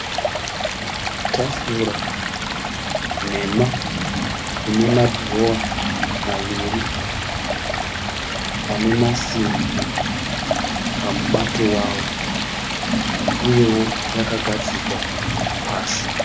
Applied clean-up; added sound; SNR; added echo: none; Stream; -1 dB; none.